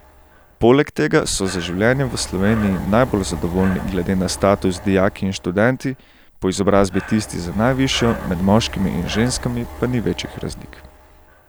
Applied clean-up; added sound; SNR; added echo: none; Breathing; 13 dB; none.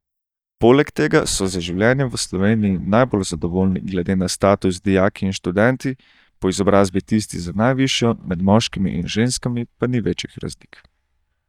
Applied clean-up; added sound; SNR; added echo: neural mask model DeepFilterNet 3.